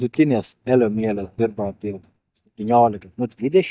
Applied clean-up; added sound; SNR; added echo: neural mask model DeepFilterNet 3.